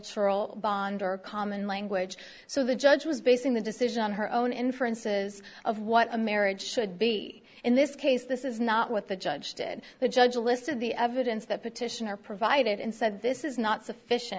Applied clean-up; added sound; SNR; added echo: none; none; none; none.